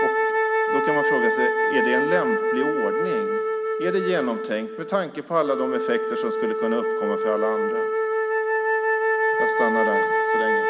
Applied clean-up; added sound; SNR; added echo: none; Wind instrument, woodwind instrument; -5 dB; none.